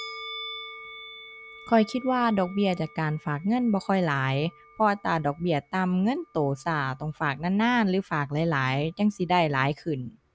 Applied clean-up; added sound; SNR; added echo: none; Musical instrument; 20 dB; none.